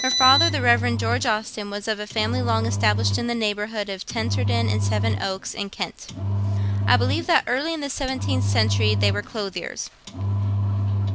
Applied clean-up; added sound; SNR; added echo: none; Engine; -1 dB; none.